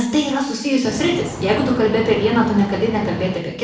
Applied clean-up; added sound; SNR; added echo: none; Boat, Water vehicle; 10 dB; reverberation time 0.7 s.